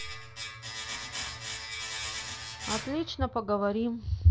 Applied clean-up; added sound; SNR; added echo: none; Domestic sounds, home sounds; 8 dB; none.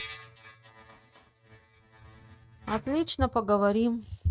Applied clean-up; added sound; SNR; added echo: neural mask model RNNoise.